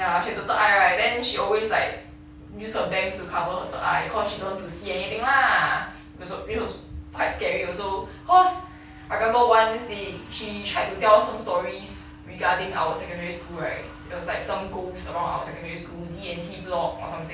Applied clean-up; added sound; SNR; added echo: none; none; none; none.